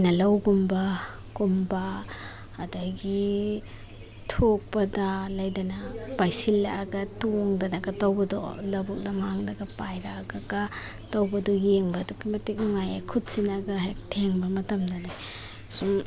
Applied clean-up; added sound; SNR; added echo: none; none; none; none.